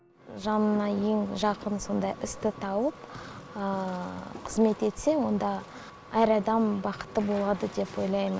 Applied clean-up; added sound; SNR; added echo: none; none; none; none.